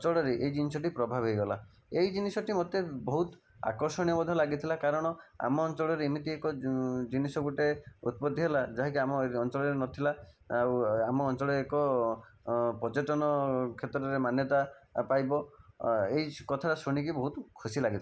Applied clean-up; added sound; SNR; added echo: none; none; none; none.